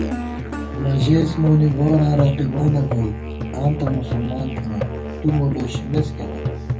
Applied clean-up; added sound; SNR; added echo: none; Musical instrument; 5 dB; reverberation time 0.3 s.